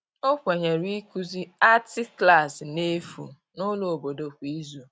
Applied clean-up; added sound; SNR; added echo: none; none; none; none.